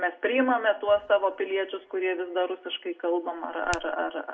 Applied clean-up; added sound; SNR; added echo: none; Finger snapping; 16 dB; reverberation time 0.9 s.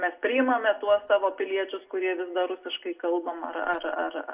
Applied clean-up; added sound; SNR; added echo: neural separator model SepFormer DNS4.